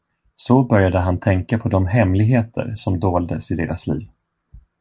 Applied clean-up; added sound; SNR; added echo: none; none; none; none.